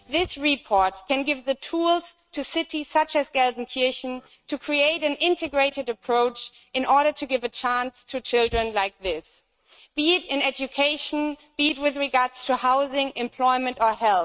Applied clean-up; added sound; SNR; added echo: neural mask model RNNoise.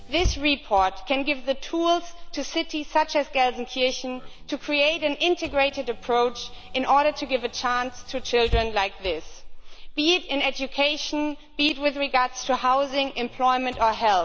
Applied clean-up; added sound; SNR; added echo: none; Engine / Car; 11 dB; none.